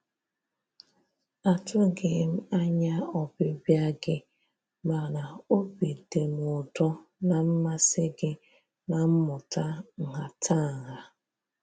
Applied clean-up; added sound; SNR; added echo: none; none; none; none.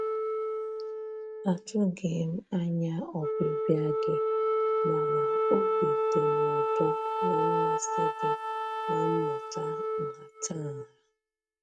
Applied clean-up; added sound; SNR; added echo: neural mask model RNNoise.